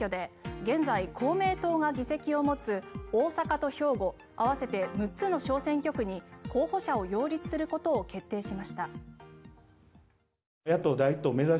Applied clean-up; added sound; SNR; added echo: none; none; none; none.